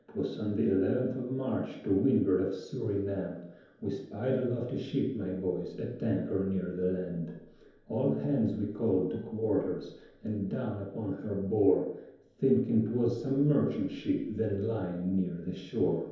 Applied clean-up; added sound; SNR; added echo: none; none; none; reverberation time 0.9 s.